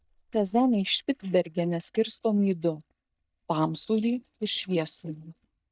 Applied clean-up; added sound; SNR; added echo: neural mask model DeepFilterNet 3.